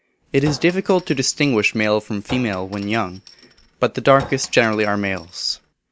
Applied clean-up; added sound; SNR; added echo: none; Chink, clink; 19 dB; none.